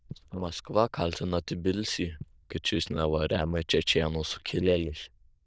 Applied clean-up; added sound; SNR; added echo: neural diffusion model UNIVERSE++.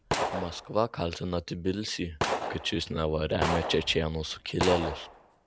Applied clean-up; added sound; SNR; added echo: none; Gunshot, gunfire; 4 dB; none.